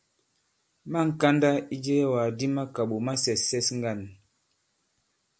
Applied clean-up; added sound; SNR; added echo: none; none; none; none.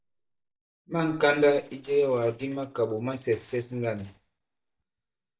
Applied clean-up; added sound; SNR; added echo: neural mask model DeepFilterNet 3.